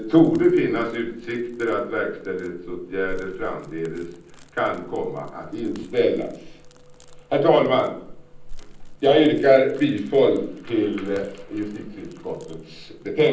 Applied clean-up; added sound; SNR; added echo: none; Crackle; 17 dB; reverberation time 0.6 s.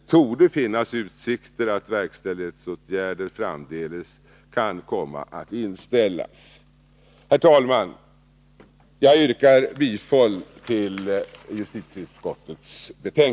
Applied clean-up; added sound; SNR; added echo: none; none; none; none.